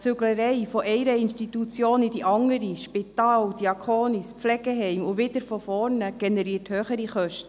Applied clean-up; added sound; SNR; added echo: none; none; none; none.